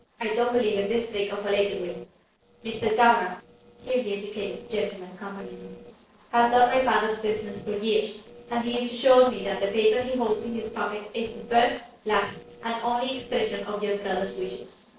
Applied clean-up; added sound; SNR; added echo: neural separator model SepFormer DNS4.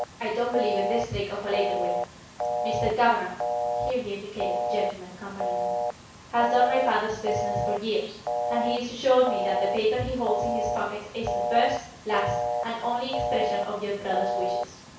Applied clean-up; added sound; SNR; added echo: none; Telephone; 1 dB; reverberation time 0.6 s.